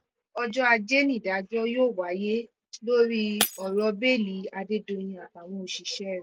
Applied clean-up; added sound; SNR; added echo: none; Shatter; 10 dB; none.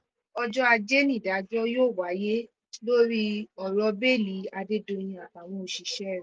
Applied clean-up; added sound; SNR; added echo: none; none; none; none.